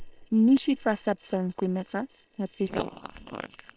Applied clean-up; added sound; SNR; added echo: neural separator model SepFormer WHAM!.